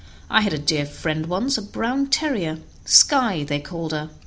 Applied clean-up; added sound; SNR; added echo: none; none; none; none.